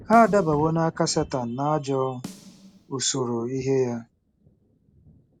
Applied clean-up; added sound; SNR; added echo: none; Snare drum + Thunder; 20 dB; none.